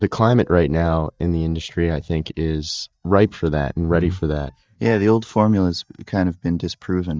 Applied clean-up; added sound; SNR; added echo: neural mask model DeepFilterNet 3.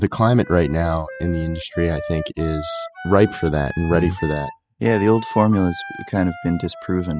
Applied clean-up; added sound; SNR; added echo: classical method spectral subtraction.